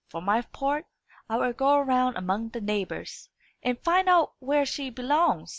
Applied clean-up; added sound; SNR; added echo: none; none; none; none.